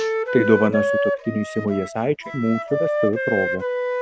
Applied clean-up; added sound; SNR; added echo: none; Tick + Wind instrument, woodwind instrument; 1 dB; none.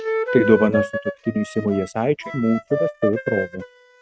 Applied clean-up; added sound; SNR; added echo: neural mask model RNNoise.